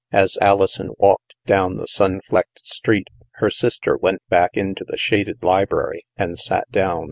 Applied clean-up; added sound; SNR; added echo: none; none; none; none.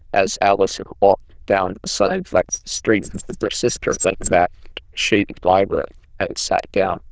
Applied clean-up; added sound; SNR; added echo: neural diffusion model UNIVERSE++.